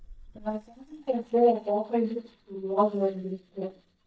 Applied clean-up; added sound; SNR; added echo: neural mask model DeepFilterNet 3.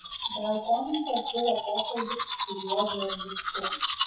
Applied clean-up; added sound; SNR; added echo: classical method WPE with log-MMSE.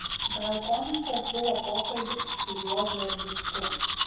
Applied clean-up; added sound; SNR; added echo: none; Domestic sounds, home sounds; -3 dB; reverberation time 0.7 s.